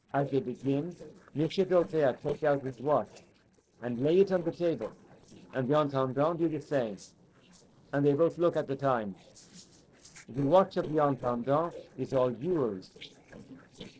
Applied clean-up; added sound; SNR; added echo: neural separator model SepFormer DNS4.